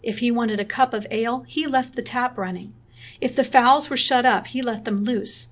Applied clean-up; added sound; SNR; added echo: none; none; none; none.